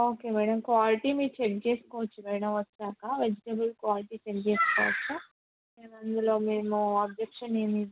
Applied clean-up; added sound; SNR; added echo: none; none; none; none.